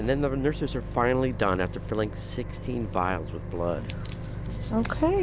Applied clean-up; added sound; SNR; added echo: none; Microwave oven; 7 dB; none.